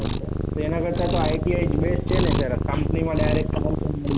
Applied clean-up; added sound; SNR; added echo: none; Cat; -3 dB; none.